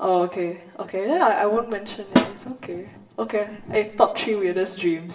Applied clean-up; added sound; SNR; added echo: none; Snare drum; 2 dB; reverberation time 0.8 s.